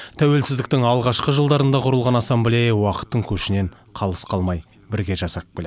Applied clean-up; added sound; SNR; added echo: none; none; none; none.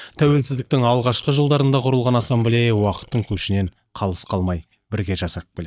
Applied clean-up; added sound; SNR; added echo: neural mask model DeepFilterNet 3.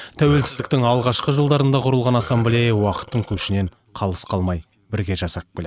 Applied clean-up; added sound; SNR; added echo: neural mask model RNNoise.